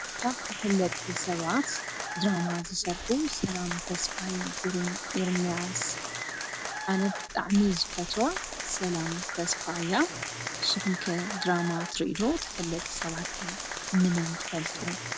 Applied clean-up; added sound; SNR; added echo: none; Applause; 5 dB; none.